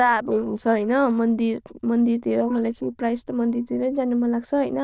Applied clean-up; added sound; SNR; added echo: neural diffusion model UNIVERSE++.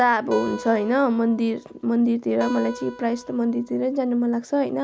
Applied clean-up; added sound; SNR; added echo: none; Acoustic guitar; 16 dB; none.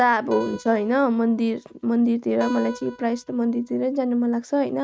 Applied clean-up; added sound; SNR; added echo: neural mask model RNNoise.